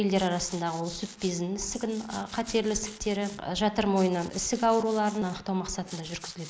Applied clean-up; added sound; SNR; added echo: neural mask model Resemble Enhance denoiser.